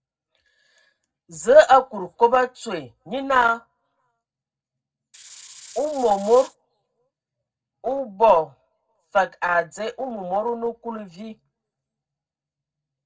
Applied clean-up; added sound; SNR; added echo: neural separator model SepFormer DNS4.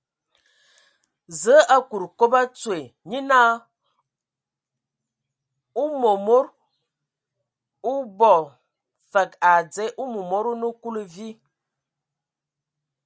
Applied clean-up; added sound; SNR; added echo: none; none; none; none.